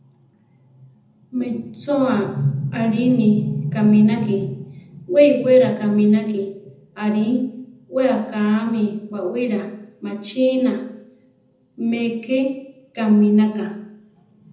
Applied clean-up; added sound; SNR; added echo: none; none; none; reverberation time 0.8 s.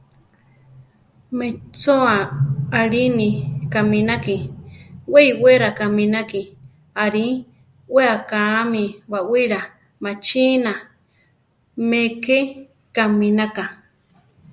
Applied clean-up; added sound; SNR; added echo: none; none; none; none.